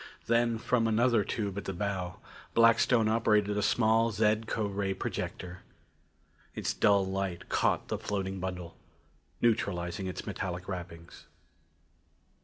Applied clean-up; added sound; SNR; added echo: none; none; none; none.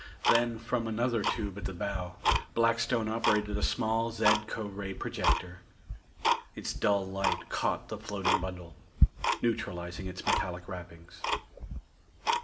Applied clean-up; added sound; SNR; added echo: none; Tick-tock; 0 dB; reverberation time 0.4 s.